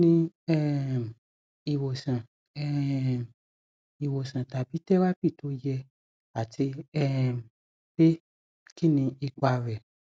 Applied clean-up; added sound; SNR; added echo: none; none; none; none.